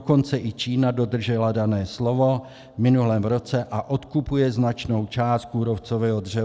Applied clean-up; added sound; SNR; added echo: none; none; none; none.